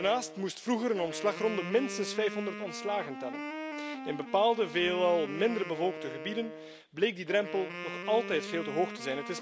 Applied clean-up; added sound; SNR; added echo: none; Wind instrument, woodwind instrument; 9 dB; none.